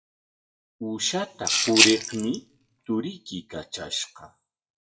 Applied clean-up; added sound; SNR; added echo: classical method WPE with log-MMSE.